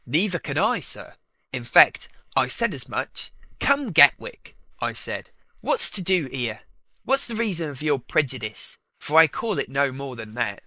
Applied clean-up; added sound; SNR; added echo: neural mask model Resemble Enhance denoiser.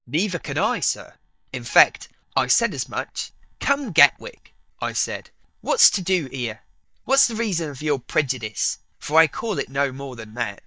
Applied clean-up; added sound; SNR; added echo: neural mask model DeepFilterNet 3.